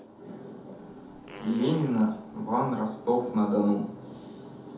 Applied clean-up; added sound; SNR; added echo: none; Fart; 17 dB; reverberation time 0.5 s.